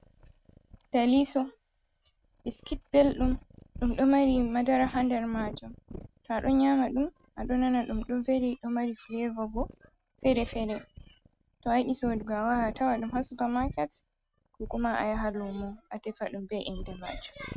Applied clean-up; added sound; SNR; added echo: neural mask model RNNoise.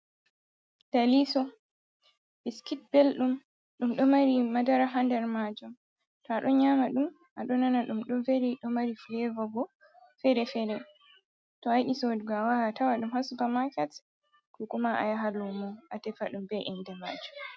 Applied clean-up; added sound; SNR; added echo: none; none; none; none.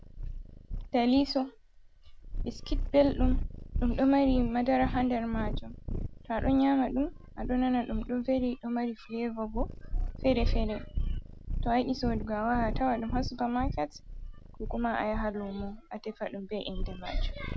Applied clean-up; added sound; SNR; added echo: none; Purr; 4 dB; none.